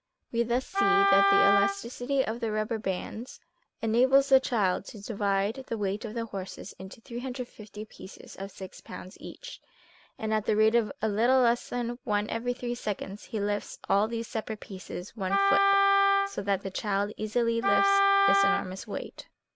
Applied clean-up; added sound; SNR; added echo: none; Wind instrument, woodwind instrument; -3 dB; none.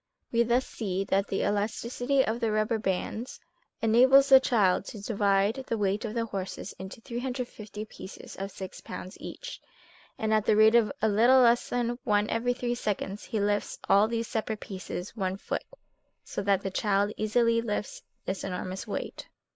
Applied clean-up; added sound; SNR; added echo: neural mask model Resemble Enhance denoiser.